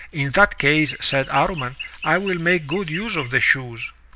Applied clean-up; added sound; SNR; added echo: none; Chirp, tweet; 10 dB; none.